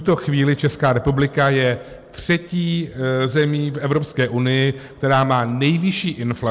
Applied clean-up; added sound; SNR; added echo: none; none; none; none.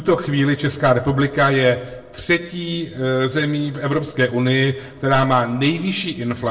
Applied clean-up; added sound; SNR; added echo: none; none; none; reverberation time 0.6 s.